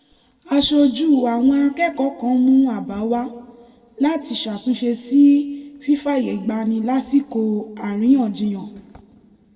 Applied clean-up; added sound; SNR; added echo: none; none; none; reverberation time 1.4 s.